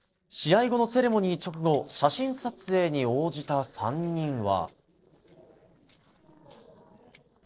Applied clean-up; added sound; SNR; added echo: neural separator model SepFormer DNS4.